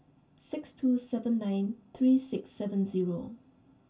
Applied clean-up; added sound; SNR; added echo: none; none; none; reverberation time 0.2 s.